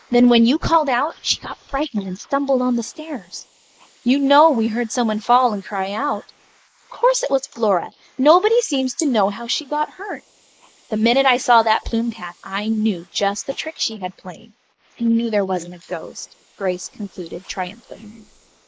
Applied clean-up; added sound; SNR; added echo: neural mask model Resemble Enhance denoiser.